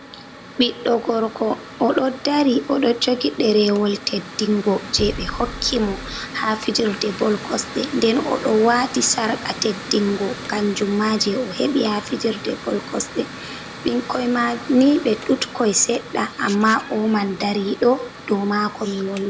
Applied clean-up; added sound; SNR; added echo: none; Bass drum + Mechanical fan; 13 dB; none.